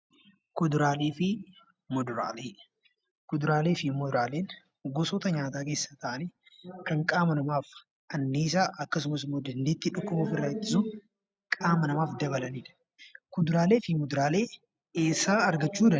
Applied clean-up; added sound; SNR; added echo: none; none; none; none.